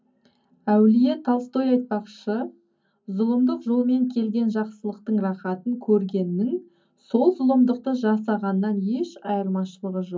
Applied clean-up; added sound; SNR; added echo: none; none; none; reverberation time 0.3 s.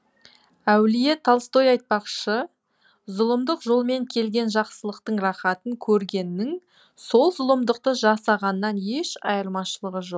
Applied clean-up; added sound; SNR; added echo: none; none; none; none.